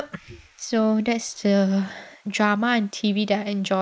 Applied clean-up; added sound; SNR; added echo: neural mask model Resemble Enhance denoiser.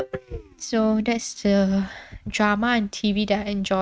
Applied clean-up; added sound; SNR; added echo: neural mask model RNNoise.